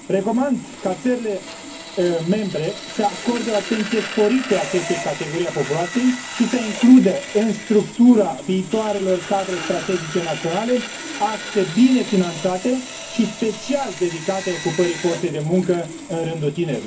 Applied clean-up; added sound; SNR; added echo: none; Sawing; 12 dB; reverberation time 0.3 s.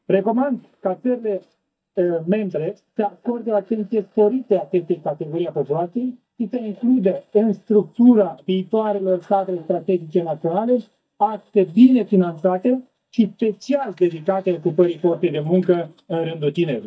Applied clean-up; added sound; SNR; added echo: neural mask model DeepFilterNet 3.